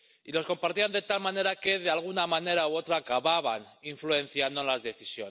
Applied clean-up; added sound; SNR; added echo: none; none; none; none.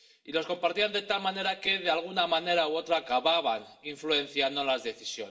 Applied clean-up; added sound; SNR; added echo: none; none; none; reverberation time 0.7 s.